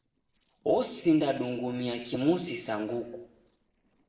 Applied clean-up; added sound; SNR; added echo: neural separator model SepFormer DNS4.